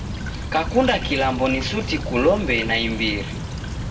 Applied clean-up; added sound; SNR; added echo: none; Stream / Trickle, dribble; 6 dB; reverberation time 1.5 s.